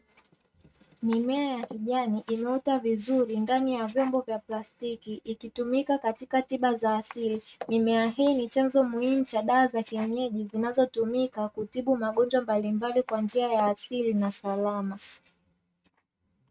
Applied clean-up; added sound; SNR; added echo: neural mask model RNNoise.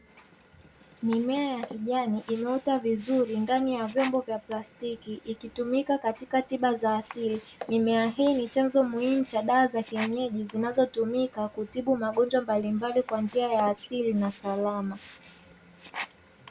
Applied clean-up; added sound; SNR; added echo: none; Sink (filling or washing); 19 dB; none.